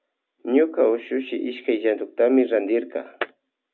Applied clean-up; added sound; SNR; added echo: none; none; none; none.